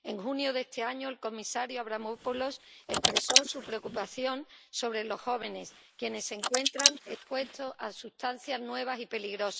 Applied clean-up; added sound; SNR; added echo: neural mask model Resemble Enhance denoiser.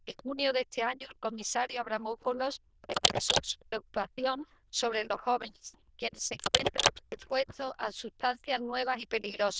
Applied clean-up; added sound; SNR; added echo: neural diffusion model UNIVERSE++.